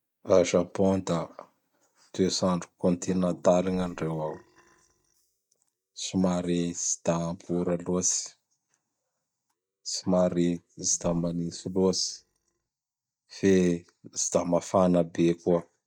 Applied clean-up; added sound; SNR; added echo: neural mask model DeepFilterNet 3.